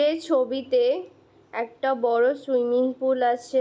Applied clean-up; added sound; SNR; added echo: none; none; none; none.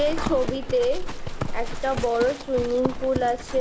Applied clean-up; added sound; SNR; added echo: none; Livestock, farm animals, working animals; 4 dB; none.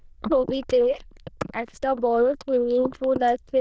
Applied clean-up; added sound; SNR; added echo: neural diffusion model UNIVERSE++.